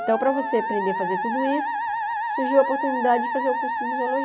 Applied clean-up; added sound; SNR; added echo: none; Musical instrument; 2 dB; none.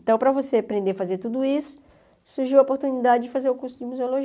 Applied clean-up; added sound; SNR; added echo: none; none; none; none.